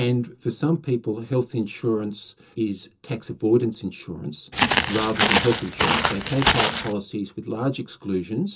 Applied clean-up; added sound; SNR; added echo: none; Walk, footsteps; -3 dB; reverberation time 0.2 s.